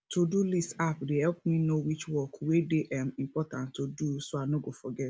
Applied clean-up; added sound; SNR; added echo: none; none; none; none.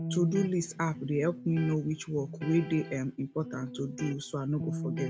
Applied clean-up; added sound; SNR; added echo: none; Electric guitar; 8 dB; none.